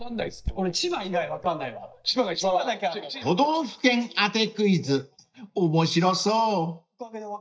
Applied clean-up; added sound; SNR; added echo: neural mask model DeepFilterNet 3.